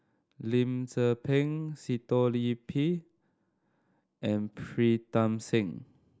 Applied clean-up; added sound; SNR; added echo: none; none; none; none.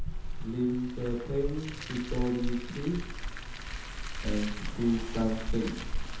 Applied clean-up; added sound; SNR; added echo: none; Car; 1 dB; reverberation time 0.8 s.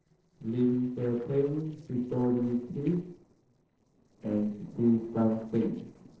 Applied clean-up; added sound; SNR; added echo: neural separator model SepFormer DNS4.